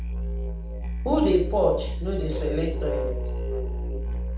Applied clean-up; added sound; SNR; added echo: none; Musical instrument; 1 dB; reverberation time 0.5 s.